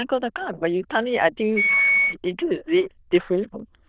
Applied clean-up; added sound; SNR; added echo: neural diffusion model UNIVERSE++.